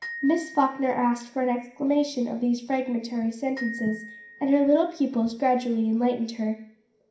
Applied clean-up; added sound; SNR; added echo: none; Glockenspiel; 19 dB; reverberation time 0.5 s.